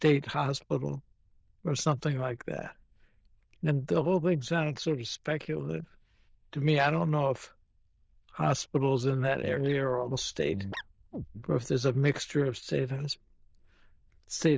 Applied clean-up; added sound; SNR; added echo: neural diffusion model UNIVERSE++.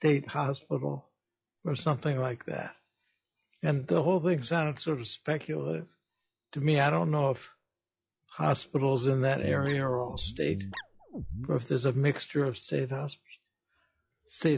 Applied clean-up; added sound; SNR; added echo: classical method log-MMSE.